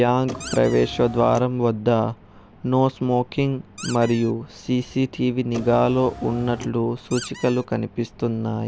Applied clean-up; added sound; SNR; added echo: none; Squeak + Car; 14 dB; none.